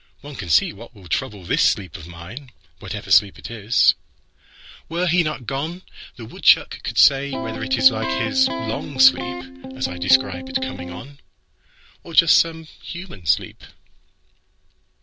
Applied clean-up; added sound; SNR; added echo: none; Electric guitar; 4 dB; none.